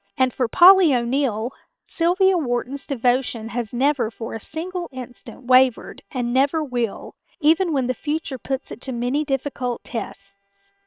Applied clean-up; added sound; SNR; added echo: neural separator model SepFormer WHAM!.